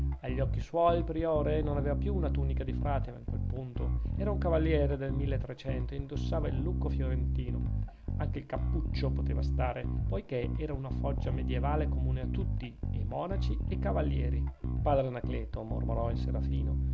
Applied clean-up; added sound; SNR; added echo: none; Bass guitar; -4 dB; none.